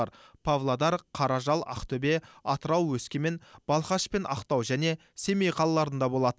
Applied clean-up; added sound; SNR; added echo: none; none; none; none.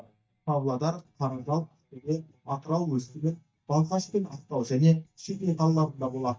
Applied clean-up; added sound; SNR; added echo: neural mask model DeepFilterNet 3.